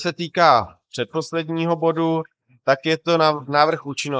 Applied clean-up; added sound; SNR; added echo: neural mask model Resemble Enhance denoiser.